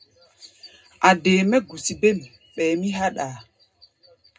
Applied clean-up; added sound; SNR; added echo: none; none; none; reverberation time 0.2 s.